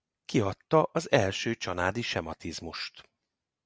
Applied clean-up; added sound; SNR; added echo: none; none; none; none.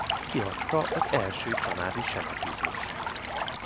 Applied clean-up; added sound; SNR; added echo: none; Stream; -1 dB; none.